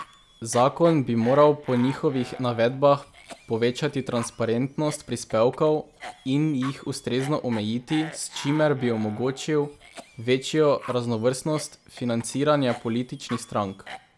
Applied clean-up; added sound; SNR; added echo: none; Cough; 19 dB; none.